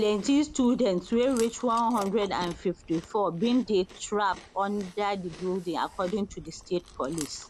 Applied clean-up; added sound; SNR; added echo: none; Chewing, mastication; 19 dB; none.